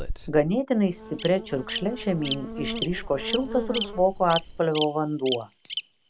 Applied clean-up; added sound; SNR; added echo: none; Buzz + Bird vocalization, bird call, bird song; 8 dB; none.